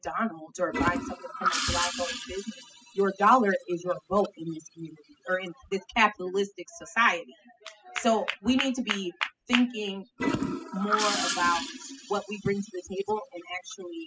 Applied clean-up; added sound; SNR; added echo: classical method spectral subtraction.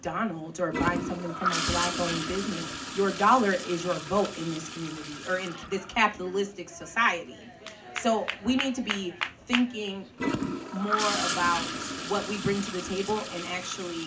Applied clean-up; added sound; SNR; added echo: none; Toilet flush / Gurgling; 6 dB; none.